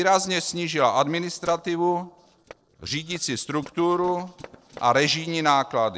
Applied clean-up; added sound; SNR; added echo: neural separator model SepFormer DNS4.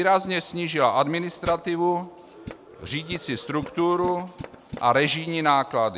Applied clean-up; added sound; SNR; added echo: none; Tools; 17 dB; none.